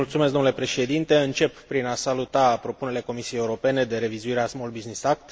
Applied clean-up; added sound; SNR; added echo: none; none; none; none.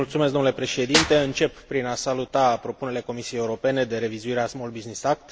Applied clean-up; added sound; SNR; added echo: none; Clapping / Drum kit; 6 dB; none.